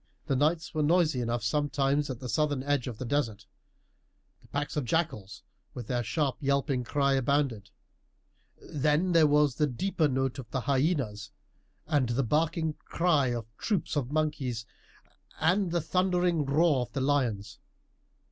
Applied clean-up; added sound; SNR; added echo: none; none; none; none.